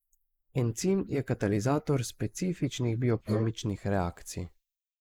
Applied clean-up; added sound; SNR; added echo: neural mask model Resemble Enhance denoiser.